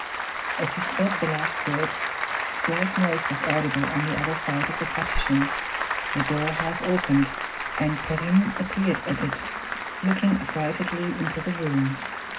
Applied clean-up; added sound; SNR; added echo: none; Applause; 2 dB; reverberation time 0.4 s.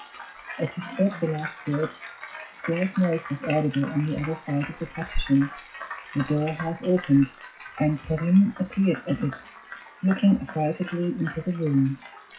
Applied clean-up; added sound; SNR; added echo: classical method WPE with log-MMSE.